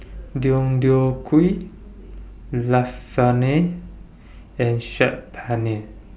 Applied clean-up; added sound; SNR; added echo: none; none; none; none.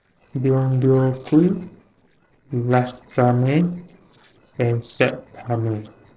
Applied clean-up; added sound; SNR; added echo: neural separator model SepFormer DNS4.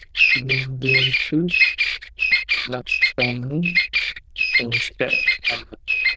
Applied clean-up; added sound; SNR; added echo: neural diffusion model UNIVERSE++.